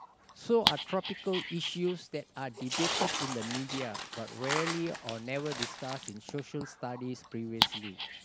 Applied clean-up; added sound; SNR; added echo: none; Dog + Tearing; 1 dB; none.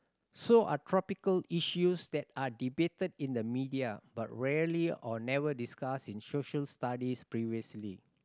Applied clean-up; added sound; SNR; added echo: none; none; none; none.